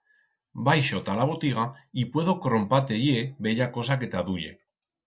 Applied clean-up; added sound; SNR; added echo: none; none; none; none.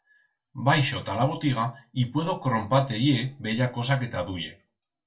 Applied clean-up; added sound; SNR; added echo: none; none; none; reverberation time 0.2 s.